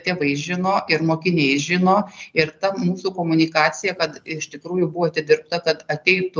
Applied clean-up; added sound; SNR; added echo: none; none; none; none.